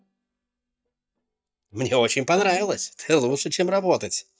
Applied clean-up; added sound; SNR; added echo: neural mask model DeepFilterNet 3.